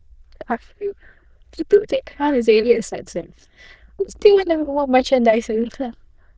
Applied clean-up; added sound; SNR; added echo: neural diffusion model UNIVERSE++.